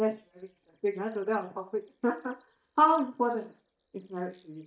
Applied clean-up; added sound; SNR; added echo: neural mask model DeepFilterNet 3.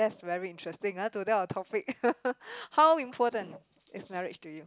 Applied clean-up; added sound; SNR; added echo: none; none; none; none.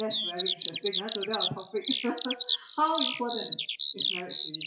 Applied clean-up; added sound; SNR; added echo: classical method WPE with log-MMSE.